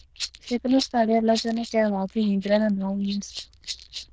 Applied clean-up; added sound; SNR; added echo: neural diffusion model UNIVERSE++.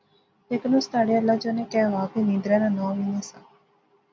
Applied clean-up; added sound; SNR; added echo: none; none; none; none.